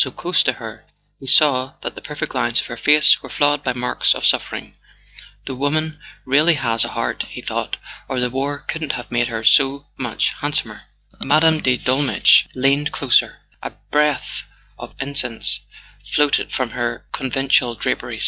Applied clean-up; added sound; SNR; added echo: neural mask model DeepFilterNet 3.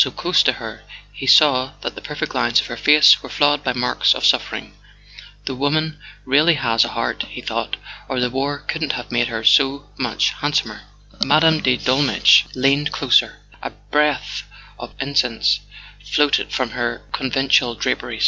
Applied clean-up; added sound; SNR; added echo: none; none; none; none.